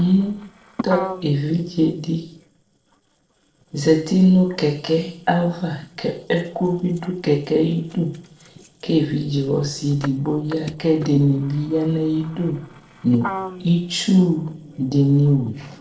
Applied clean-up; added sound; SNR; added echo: neural separator model SepFormer DNS4.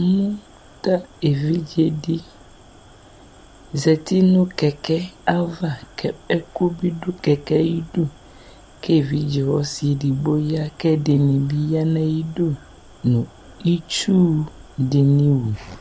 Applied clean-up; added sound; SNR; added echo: none; none; none; none.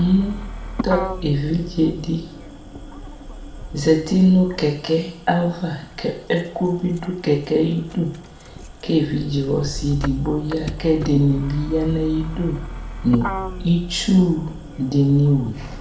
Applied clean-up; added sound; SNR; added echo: none; Motor vehicle (road); 11 dB; reverberation time 0.6 s.